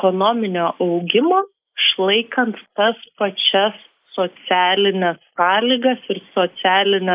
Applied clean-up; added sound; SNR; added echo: neural mask model Resemble Enhance denoiser.